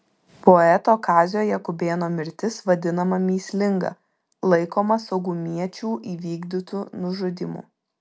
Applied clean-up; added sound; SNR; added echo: none; none; none; none.